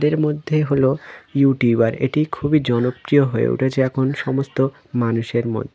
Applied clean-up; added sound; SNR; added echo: none; none; none; none.